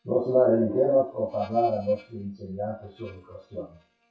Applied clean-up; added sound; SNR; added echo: classical method WPE with log-MMSE.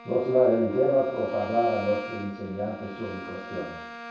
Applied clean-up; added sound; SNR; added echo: none; Bowed string instrument; 14 dB; reverberation time 0.7 s.